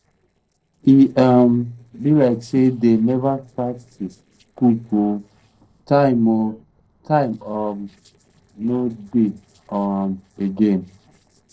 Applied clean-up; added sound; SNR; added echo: neural separator model SepFormer DNS4.